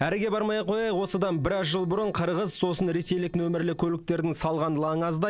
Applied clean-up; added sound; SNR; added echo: neural separator model SepFormer DNS4.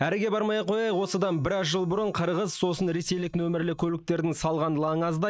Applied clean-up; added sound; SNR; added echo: neural mask model DeepFilterNet 3.